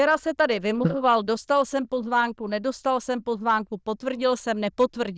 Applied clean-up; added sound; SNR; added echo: neural diffusion model UNIVERSE++.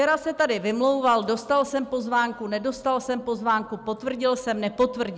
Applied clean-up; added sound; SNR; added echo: none; none; none; none.